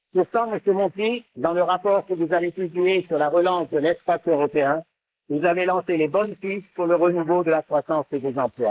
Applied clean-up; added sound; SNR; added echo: neural mask model Resemble Enhance denoiser.